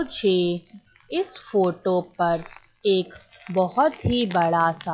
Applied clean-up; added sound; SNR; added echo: classical method log-MMSE.